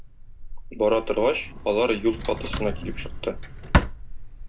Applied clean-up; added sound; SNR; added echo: none; Drawer open or close; 3 dB; reverberation time 0.2 s.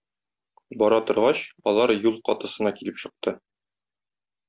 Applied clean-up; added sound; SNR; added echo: none; none; none; none.